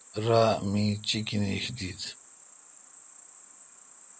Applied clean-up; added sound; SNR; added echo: none; Cricket; 19 dB; none.